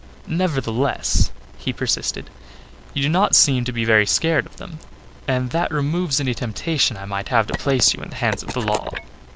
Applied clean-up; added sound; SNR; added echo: none; Telephone; 9 dB; none.